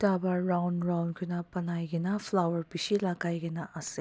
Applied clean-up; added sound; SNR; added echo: none; none; none; none.